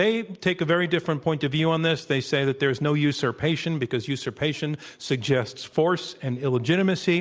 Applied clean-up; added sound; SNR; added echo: none; none; none; none.